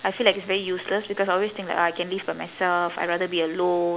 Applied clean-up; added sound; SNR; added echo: none; none; none; none.